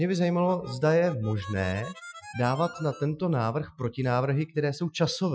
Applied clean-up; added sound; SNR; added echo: classical method Wiener filter.